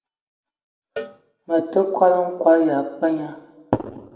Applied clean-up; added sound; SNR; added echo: none; Cowbell; 19 dB; reverberation time 1.0 s.